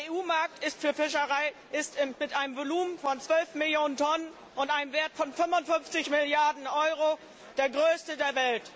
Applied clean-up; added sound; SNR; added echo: none; none; none; none.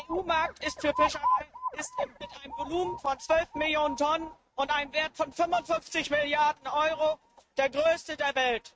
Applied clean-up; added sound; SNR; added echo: neural mask model RNNoise.